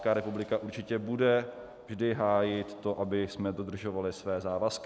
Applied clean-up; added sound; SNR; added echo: none; none; none; none.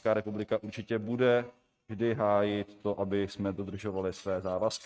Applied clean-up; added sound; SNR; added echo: neural mask model RNNoise.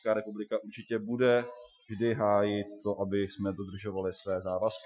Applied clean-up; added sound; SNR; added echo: classical method Wiener filter.